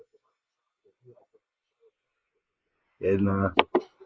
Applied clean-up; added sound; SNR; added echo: neural mask model Resemble Enhance denoiser.